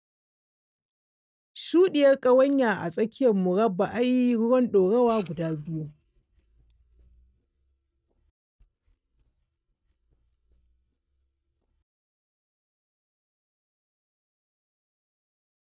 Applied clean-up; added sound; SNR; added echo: neural mask model DeepFilterNet 3.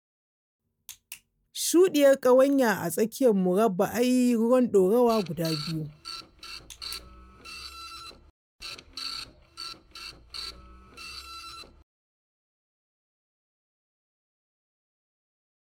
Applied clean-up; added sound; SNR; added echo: none; Printer; 14 dB; none.